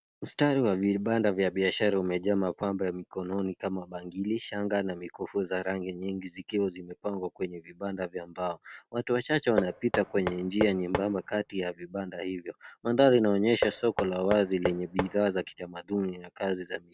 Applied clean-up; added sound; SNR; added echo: none; Knock; 7 dB; none.